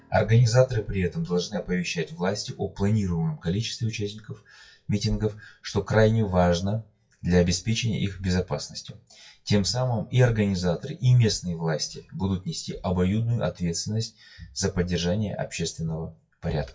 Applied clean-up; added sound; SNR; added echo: classical method WPE with log-MMSE.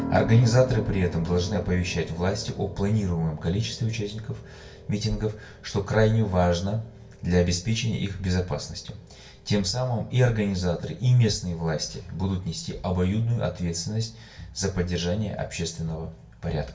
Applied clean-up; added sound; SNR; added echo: none; Piano; 16 dB; reverberation time 0.2 s.